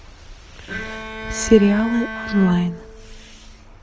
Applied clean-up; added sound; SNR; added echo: none; Bowed string instrument; 11 dB; none.